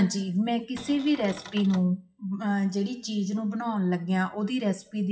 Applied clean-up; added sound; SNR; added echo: classical method WPE with log-MMSE.